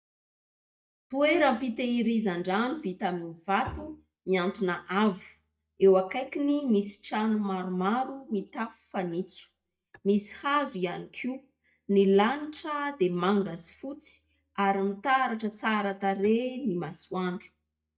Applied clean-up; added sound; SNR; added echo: neural mask model DeepFilterNet 3.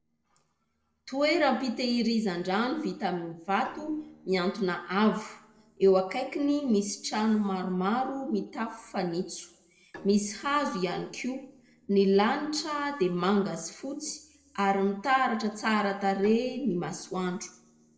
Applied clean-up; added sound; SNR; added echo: neural separator model SepFormer DNS4.